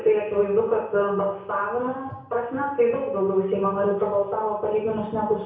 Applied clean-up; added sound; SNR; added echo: none; none; none; reverberation time 0.6 s.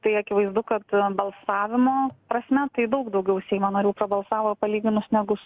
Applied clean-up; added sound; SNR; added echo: none; none; none; none.